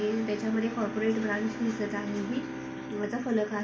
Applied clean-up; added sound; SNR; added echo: none; Bowed string instrument; 10 dB; reverberation time 2.3 s.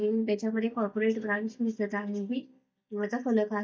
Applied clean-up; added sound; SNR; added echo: neural mask model DeepFilterNet 3.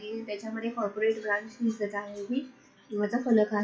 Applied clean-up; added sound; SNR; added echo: classical method WPE with log-MMSE.